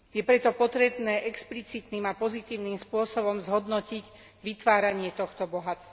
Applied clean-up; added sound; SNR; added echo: none; none; none; none.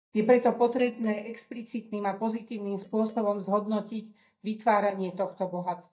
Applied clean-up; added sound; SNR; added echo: neural mask model DeepFilterNet 3.